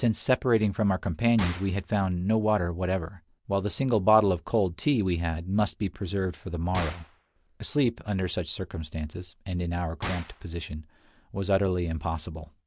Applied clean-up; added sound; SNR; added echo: none; Gunshot, gunfire; 15 dB; none.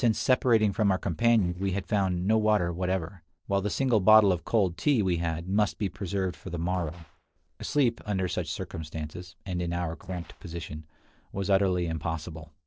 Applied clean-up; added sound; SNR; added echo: neural separator model SepFormer DNS4.